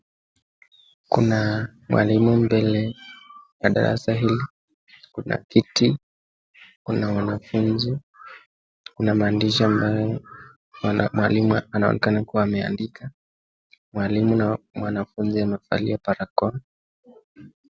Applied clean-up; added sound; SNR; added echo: none; none; none; none.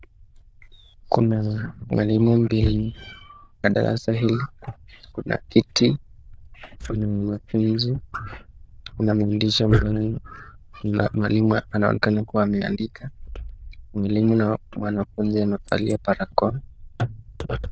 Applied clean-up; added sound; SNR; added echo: neural diffusion model UNIVERSE++.